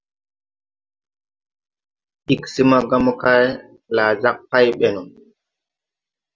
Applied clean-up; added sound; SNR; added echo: none; none; none; none.